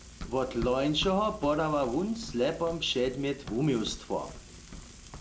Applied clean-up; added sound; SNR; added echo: none; Frying (food) + Run; 14 dB; none.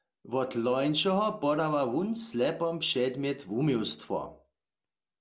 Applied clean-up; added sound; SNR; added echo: none; none; none; none.